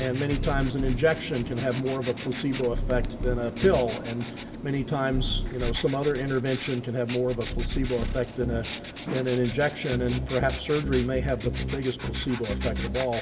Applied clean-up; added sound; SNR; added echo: none; Writing; 11 dB; reverberation time 1.9 s.